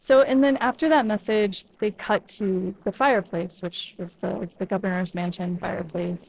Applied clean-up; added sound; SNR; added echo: neural separator model SepFormer DNS4.